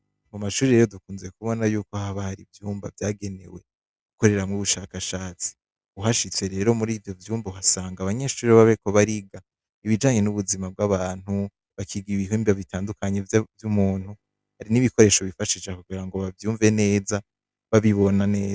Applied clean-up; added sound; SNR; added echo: none; none; none; none.